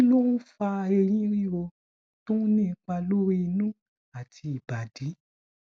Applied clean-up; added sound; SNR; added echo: none; none; none; none.